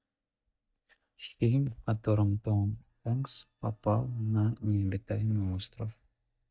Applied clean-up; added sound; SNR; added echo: neural mask model DeepFilterNet 3.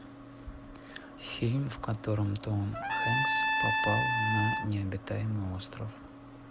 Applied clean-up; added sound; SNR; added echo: none; Trumpet; -3 dB; none.